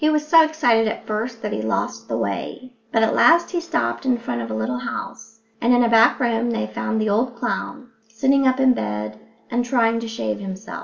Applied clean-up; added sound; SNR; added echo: none; none; none; none.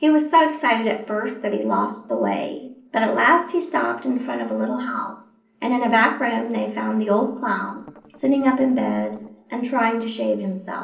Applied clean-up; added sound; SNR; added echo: neural separator model SepFormer DNS4.